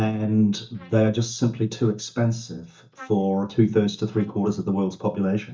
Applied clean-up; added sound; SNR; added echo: neural mask model DeepFilterNet 3.